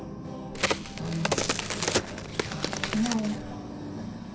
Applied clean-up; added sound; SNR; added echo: none; Crack; -2 dB; reverberation time 0.7 s.